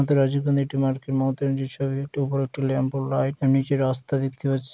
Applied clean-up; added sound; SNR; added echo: none; none; none; none.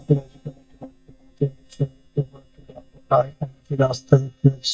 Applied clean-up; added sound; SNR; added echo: neural mask model DeepFilterNet 3.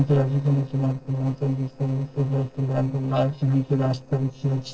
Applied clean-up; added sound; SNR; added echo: neural separator model SepFormer DNS4.